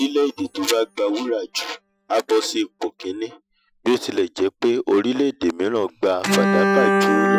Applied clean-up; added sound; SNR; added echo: classical method Wiener filter.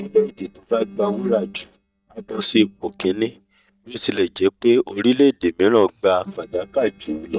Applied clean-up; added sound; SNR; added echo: neural mask model DeepFilterNet 3.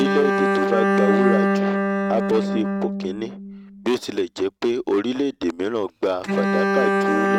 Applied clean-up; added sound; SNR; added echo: neural mask model RNNoise.